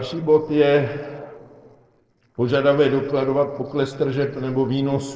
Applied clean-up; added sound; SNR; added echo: neural separator model SepFormer DNS4.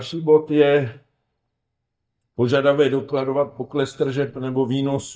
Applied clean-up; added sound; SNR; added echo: neural mask model DeepFilterNet 3.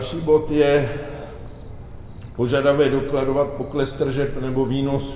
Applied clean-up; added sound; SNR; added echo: none; Cricket; 12 dB; reverberation time 1.2 s.